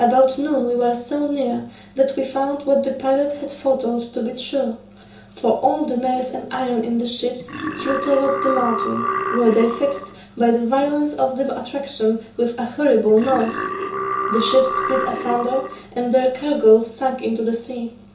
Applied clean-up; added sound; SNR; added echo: none; Burping, eructation; 5 dB; reverberation time 0.6 s.